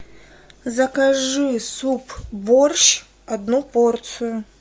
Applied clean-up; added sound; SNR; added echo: none; none; none; none.